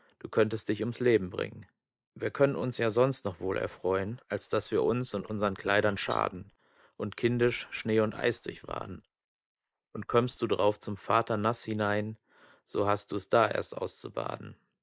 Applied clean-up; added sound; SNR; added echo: neural mask model Resemble Enhance denoiser.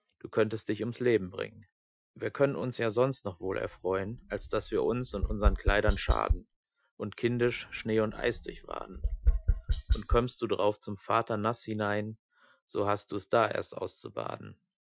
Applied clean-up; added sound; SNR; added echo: classical method Wiener filter.